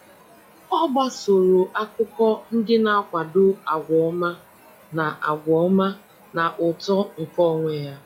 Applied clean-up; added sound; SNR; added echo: classical method log-MMSE.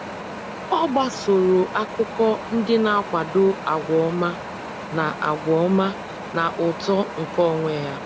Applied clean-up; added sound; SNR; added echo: none; Wind; 10 dB; none.